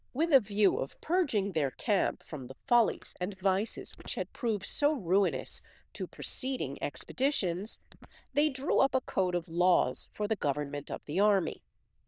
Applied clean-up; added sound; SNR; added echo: neural diffusion model UNIVERSE++.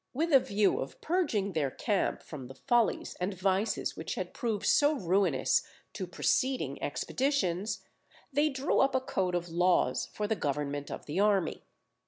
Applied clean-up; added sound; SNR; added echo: none; none; none; none.